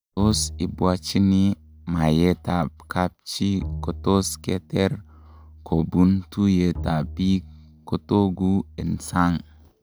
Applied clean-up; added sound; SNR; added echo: none; Bowed string instrument; 15 dB; none.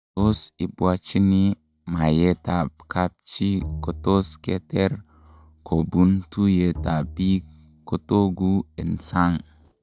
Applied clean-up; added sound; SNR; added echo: neural mask model DeepFilterNet 3.